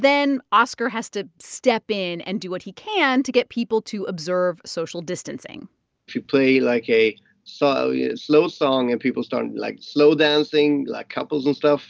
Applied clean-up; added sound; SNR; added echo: none; none; none; none.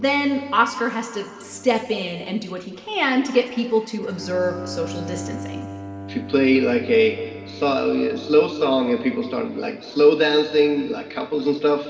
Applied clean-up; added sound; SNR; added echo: none; Bowed string instrument; 16 dB; reverberation time 2.0 s.